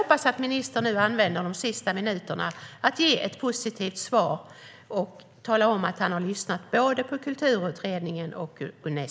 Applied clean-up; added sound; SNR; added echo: none; none; none; none.